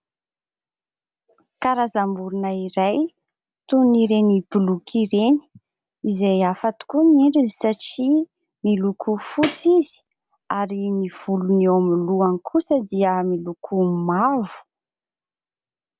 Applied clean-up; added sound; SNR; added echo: none; Tambourine; 14 dB; none.